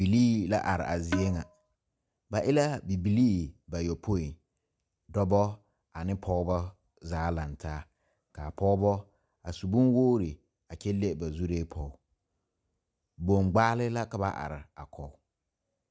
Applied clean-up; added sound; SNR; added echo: none; Percussion; 6 dB; none.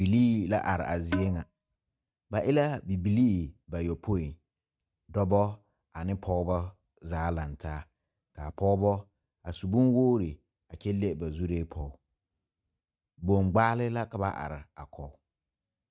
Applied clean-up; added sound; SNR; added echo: neural mask model RNNoise.